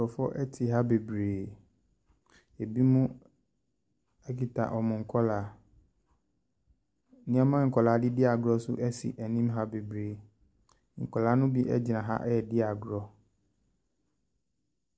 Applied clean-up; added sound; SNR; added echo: none; none; none; none.